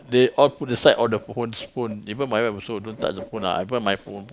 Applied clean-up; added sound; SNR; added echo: none; none; none; none.